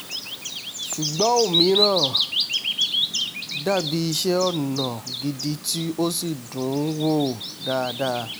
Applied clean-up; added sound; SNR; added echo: none; Bird vocalization, bird call, bird song; 2 dB; none.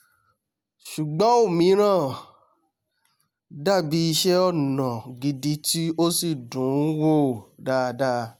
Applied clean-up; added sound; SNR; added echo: none; none; none; none.